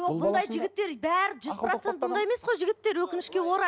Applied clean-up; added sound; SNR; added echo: none; none; none; none.